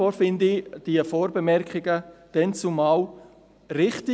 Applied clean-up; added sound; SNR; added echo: none; none; none; none.